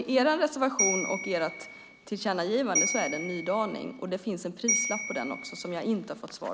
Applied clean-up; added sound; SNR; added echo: none; Bell; 3 dB; none.